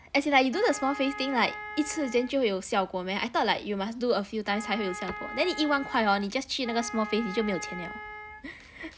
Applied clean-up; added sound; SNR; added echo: none; Wind instrument, woodwind instrument; 12 dB; none.